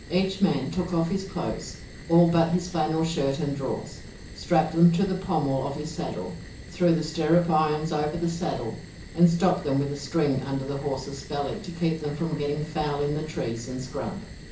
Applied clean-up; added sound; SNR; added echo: none; Fire; 16 dB; reverberation time 0.7 s.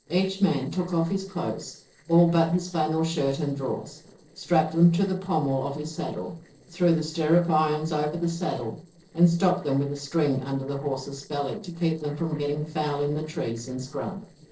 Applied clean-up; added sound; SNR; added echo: neural separator model SepFormer DNS4.